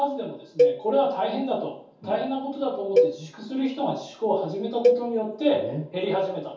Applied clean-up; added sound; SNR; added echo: none; Cowbell; 0 dB; reverberation time 0.6 s.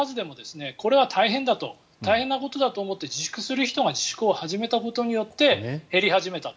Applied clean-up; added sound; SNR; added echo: none; none; none; none.